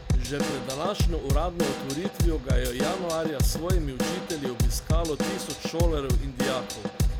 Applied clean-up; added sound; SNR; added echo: none; Drum / Drum kit; -5 dB; none.